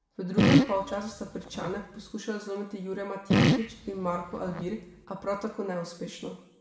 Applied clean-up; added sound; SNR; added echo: none; Fart; -5 dB; reverberation time 0.7 s.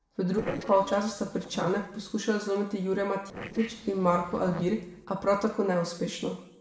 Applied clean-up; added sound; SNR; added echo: neural separator model SepFormer DNS4.